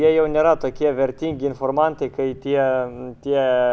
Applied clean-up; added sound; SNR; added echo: none; none; none; none.